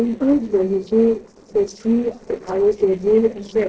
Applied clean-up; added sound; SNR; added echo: neural separator model SepFormer DNS4.